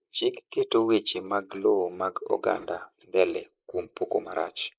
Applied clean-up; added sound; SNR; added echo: neural mask model Resemble Enhance denoiser.